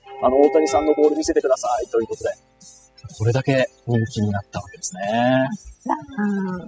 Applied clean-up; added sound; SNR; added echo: classical method spectral subtraction.